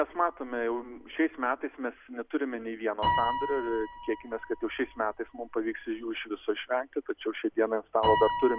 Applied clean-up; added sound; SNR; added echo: none; Piano; 6 dB; none.